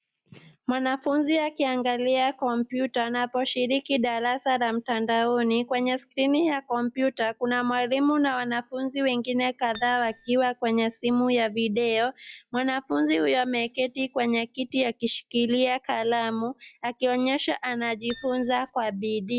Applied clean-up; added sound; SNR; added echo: classical method log-MMSE.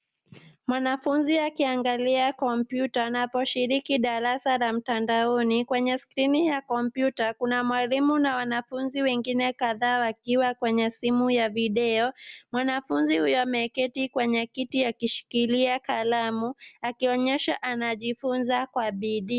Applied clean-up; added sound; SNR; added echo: none; none; none; none.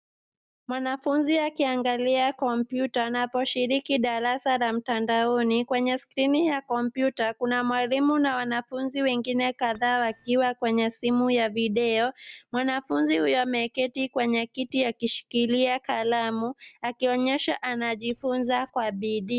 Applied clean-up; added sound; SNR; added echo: neural mask model DeepFilterNet 3.